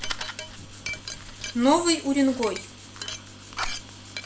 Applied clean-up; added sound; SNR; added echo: none; Glass + Fire; 9 dB; none.